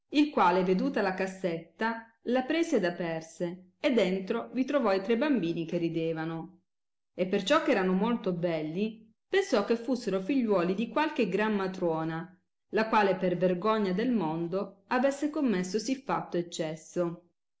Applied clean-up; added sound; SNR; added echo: none; none; none; none.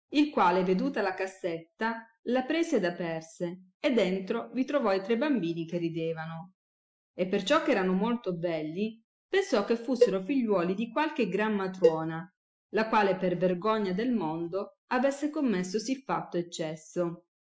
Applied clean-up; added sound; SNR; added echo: classical method Wiener filter.